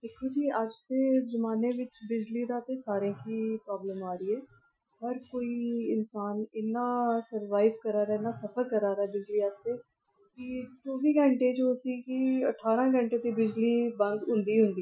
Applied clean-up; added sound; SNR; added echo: classical method Wiener filter.